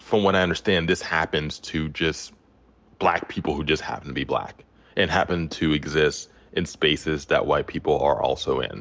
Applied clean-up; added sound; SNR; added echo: none; none; none; none.